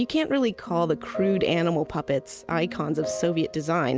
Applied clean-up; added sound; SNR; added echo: none; none; none; none.